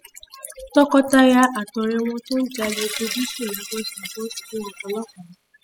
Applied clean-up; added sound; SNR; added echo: classical method spectral subtraction.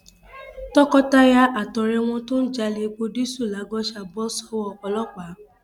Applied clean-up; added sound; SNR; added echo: none; none; none; none.